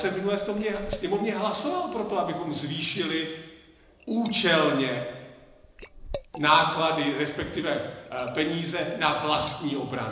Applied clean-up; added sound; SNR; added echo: none; Liquid; 18 dB; reverberation time 0.9 s.